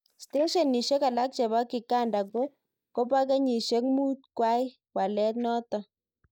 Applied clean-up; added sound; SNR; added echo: neural mask model DeepFilterNet 3.